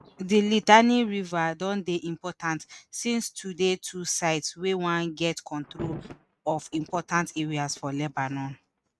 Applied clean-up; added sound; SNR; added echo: neural mask model RNNoise.